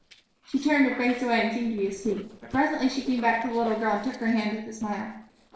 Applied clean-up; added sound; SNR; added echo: neural separator model SepFormer DNS4.